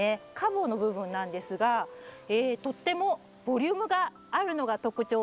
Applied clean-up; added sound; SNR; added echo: none; none; none; none.